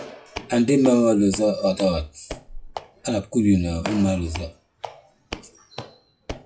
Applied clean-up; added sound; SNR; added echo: classical method WPE with log-MMSE.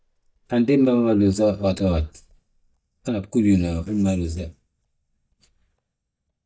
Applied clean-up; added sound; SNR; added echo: neural mask model DeepFilterNet 3.